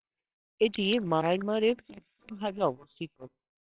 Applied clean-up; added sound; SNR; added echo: neural separator model SepFormer WHAMR!.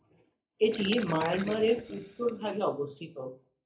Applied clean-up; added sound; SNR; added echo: none; Gurgling; 13 dB; reverberation time 0.3 s.